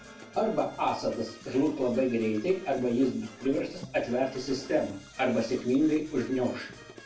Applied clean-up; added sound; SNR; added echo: none; Brass instrument / Percussion; 19 dB; reverberation time 0.3 s.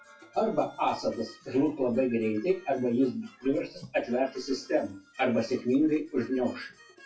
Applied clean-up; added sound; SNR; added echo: classical method WPE with log-MMSE.